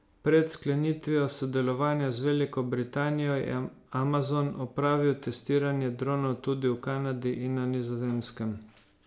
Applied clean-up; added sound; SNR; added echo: none; none; none; none.